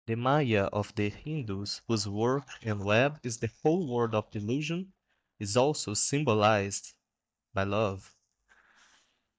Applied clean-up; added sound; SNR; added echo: neural mask model DeepFilterNet 3.